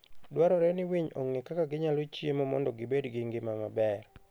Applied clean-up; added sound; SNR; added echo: none; none; none; none.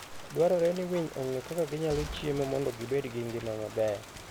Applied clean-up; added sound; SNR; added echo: none; Rain + Gunshot, gunfire; 13 dB; none.